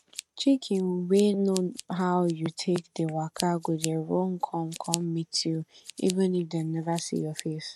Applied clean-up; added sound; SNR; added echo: neural mask model RNNoise.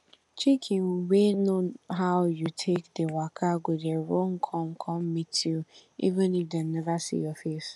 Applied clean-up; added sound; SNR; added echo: none; none; none; none.